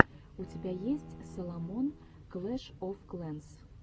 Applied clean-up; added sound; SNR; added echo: none; Bowed string instrument; 17 dB; none.